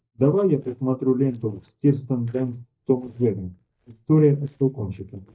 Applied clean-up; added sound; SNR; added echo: neural mask model DeepFilterNet 3.